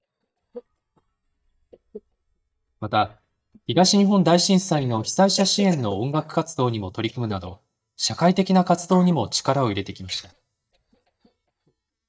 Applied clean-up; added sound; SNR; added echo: neural mask model DeepFilterNet 3.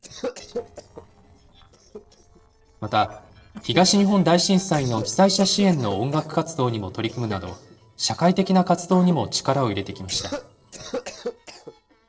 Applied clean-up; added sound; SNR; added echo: neural separator model SepFormer DNS4.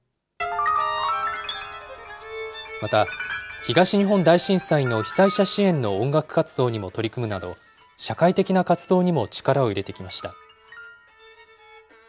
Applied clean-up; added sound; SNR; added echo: none; none; none; none.